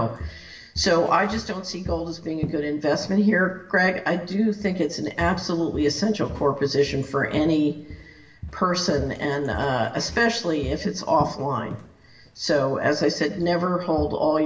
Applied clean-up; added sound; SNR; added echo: none; Walk, footsteps; 15 dB; reverberation time 0.9 s.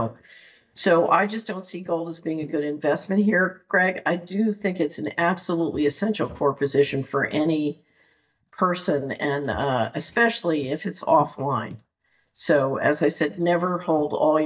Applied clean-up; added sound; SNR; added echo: neural mask model DeepFilterNet 3.